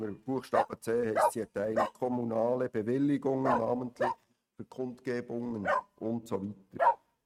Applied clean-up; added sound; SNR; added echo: neural mask model RNNoise.